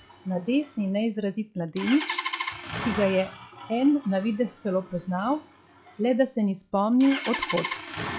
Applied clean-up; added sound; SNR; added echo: classical method log-MMSE.